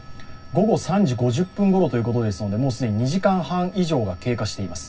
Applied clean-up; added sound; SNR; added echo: none; Gull, seagull / Fowl; 18 dB; reverberation time 0.4 s.